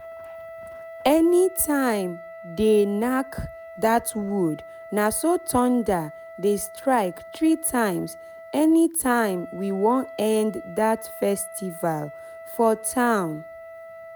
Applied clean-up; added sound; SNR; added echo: none; Wind instrument, woodwind instrument; 17 dB; none.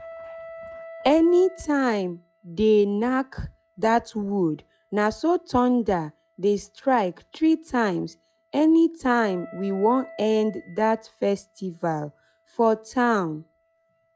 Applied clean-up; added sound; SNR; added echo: classical method log-MMSE.